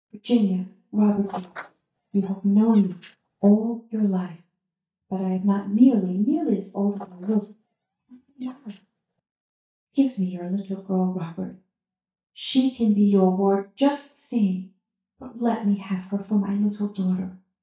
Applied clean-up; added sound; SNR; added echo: neural mask model DeepFilterNet 3.